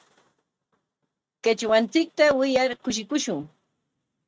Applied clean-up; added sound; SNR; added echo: neural mask model RNNoise.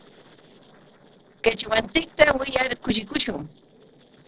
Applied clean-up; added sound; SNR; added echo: neural separator model SepFormer DNS4.